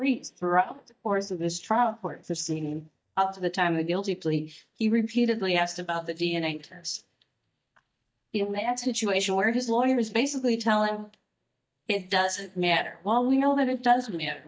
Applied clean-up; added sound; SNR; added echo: neural mask model DeepFilterNet 3.